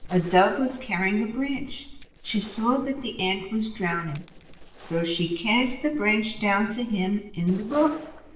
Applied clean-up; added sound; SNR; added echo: neural separator model SepFormer DNS4.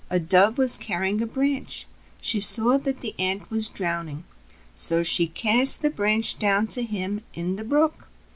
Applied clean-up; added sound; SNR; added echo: none; none; none; none.